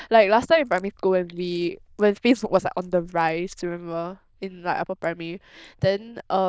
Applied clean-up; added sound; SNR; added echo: neural diffusion model UNIVERSE++.